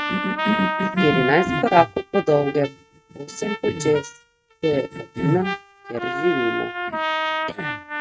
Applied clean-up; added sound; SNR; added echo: neural mask model RNNoise.